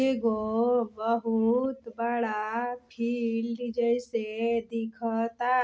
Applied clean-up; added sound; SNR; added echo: none; none; none; none.